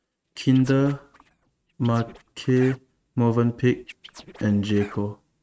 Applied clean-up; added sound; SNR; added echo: neural mask model RNNoise.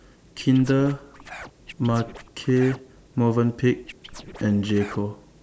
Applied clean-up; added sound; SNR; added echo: none; Scratching (performance technique); 17 dB; none.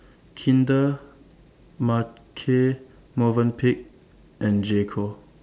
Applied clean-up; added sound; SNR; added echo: none; none; none; none.